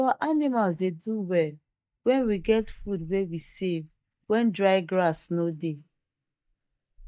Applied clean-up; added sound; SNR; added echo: neural mask model DeepFilterNet 3.